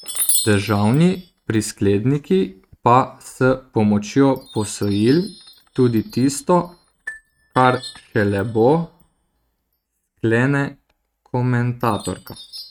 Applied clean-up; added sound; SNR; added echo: neural mask model RNNoise.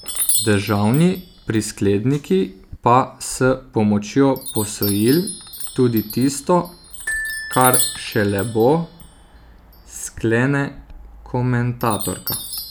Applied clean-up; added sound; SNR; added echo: none; Glockenspiel + Chime; 9 dB; none.